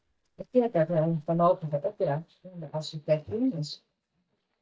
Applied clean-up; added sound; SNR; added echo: neural mask model DeepFilterNet 3.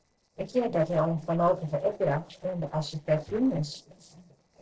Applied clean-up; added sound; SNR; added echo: neural separator model SepFormer DNS4.